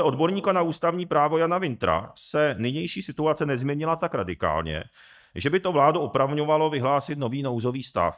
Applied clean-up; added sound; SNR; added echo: neural mask model DeepFilterNet 3.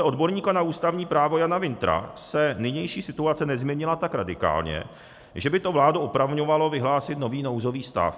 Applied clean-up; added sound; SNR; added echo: none; none; none; none.